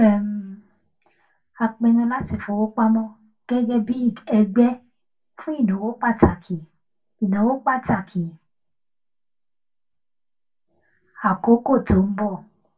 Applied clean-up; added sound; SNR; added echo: none; none; none; reverberation time 0.2 s.